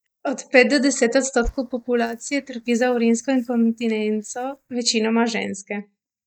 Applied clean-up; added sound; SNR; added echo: neural mask model DeepFilterNet 3.